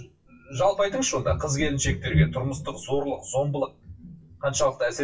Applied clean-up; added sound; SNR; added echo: classical method WPE with log-MMSE.